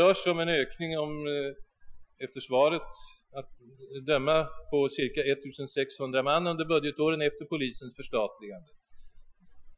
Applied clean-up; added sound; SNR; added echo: classical method Wiener filter.